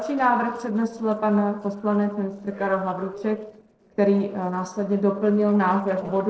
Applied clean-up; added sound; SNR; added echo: neural separator model SepFormer DNS4.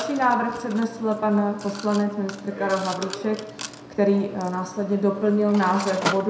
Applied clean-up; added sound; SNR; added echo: none; Mechanisms; 12 dB; reverberation time 0.6 s.